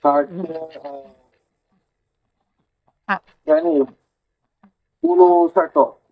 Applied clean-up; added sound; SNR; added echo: neural mask model DeepFilterNet 3.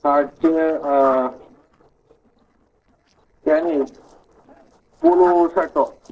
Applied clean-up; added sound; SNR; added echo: neural separator model SepFormer DNS4.